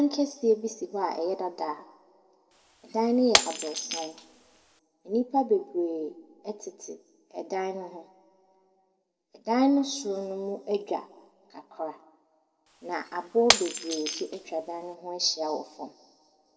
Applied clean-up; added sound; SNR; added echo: none; Shatter; 2 dB; reverberation time 1.1 s.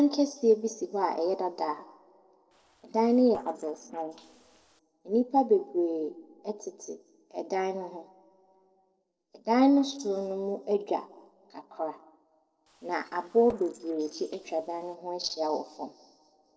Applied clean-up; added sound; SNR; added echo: neural separator model SepFormer DNS4.